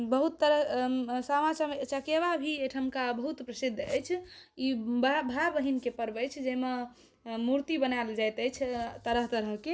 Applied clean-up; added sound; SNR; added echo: none; none; none; none.